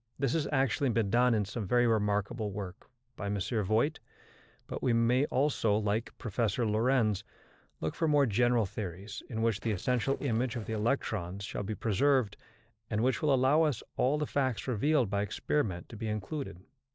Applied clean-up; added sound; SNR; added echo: neural separator model SepFormer DNS4.